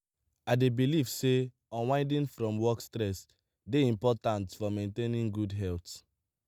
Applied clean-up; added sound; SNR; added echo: none; none; none; none.